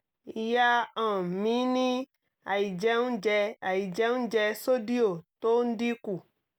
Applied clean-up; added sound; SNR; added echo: none; none; none; none.